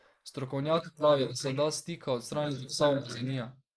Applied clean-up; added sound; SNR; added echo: neural mask model Resemble Enhance denoiser.